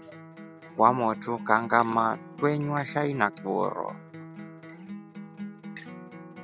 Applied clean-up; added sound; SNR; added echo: none; Acoustic guitar; 14 dB; none.